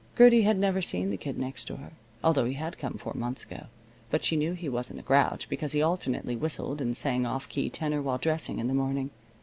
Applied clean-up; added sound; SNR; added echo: none; none; none; none.